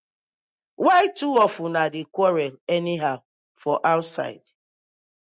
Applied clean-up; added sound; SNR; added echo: none; none; none; none.